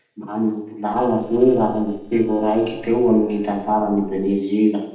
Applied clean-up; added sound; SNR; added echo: neural separator model SepFormer DNS4.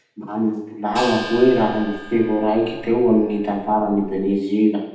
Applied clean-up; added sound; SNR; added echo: none; Gong; 15 dB; reverberation time 0.8 s.